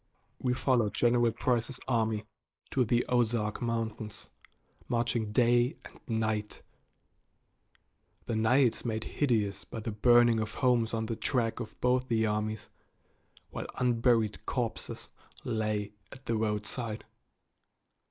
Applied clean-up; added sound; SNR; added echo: neural mask model Resemble Enhance denoiser.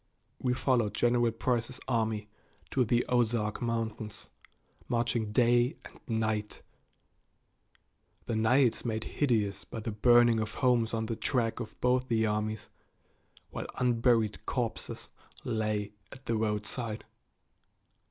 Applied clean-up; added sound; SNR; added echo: none; none; none; none.